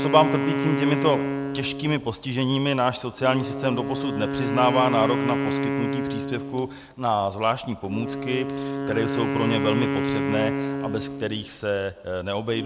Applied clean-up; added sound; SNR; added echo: none; Wind instrument, woodwind instrument; 2 dB; none.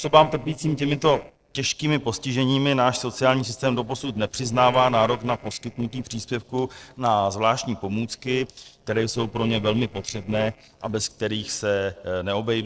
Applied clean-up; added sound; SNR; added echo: neural separator model SepFormer DNS4.